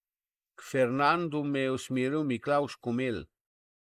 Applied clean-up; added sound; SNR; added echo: neural mask model Resemble Enhance denoiser.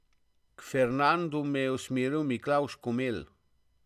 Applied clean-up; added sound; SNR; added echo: none; none; none; none.